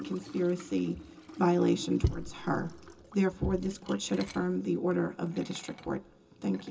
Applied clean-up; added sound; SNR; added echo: none; Liquid; 19 dB; reverberation time 0.2 s.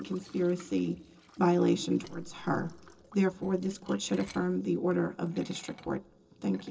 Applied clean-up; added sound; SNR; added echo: neural separator model SepFormer DNS4.